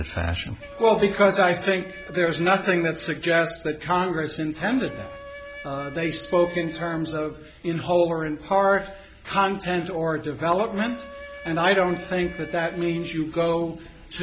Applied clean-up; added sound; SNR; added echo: none; Wind instrument, woodwind instrument; 18 dB; none.